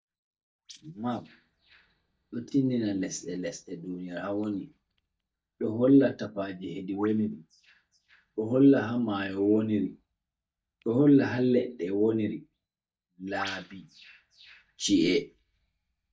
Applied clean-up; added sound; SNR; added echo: neural mask model DeepFilterNet 3.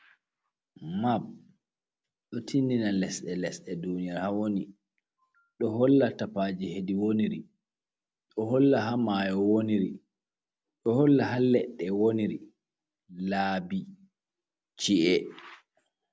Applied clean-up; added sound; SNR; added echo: none; none; none; none.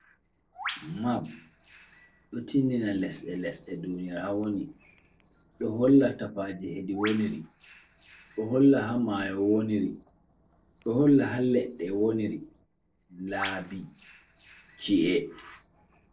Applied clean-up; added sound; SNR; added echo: neural separator model SepFormer DNS4.